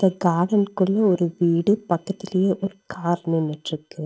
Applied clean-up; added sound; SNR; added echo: neural separator model SepFormer DNS4.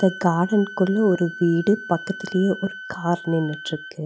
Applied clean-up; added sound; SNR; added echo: none; Wind instrument, woodwind instrument; 15 dB; none.